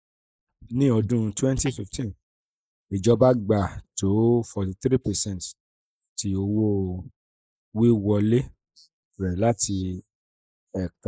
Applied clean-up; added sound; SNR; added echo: neural mask model Resemble Enhance denoiser.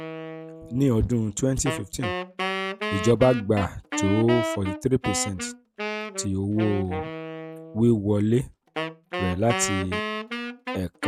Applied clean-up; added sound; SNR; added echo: none; Wind instrument, woodwind instrument; 7 dB; none.